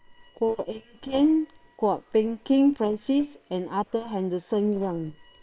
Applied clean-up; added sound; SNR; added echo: neural separator model SepFormer WHAM!.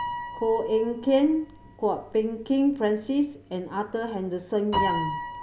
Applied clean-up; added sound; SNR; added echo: none; Piano; 9 dB; none.